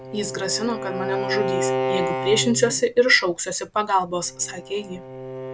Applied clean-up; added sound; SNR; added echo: none; Bowed string instrument; 5 dB; none.